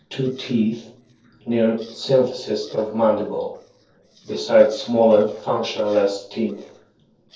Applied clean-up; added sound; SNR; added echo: neural separator model SepFormer DNS4.